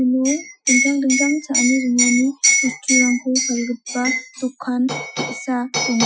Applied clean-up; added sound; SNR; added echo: classical method Wiener filter.